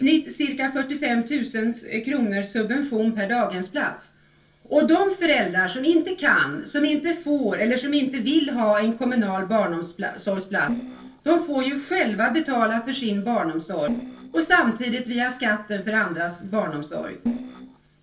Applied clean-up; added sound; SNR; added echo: neural separator model SepFormer DNS4.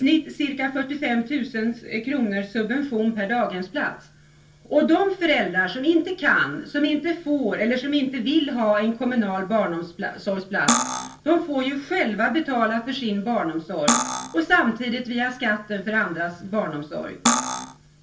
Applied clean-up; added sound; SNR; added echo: none; Cutlery, silverware; -1 dB; reverberation time 0.3 s.